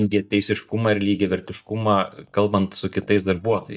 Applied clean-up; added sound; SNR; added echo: neural mask model DeepFilterNet 3.